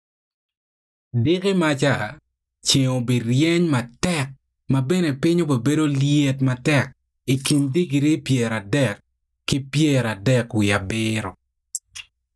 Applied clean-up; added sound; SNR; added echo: neural mask model DeepFilterNet 3.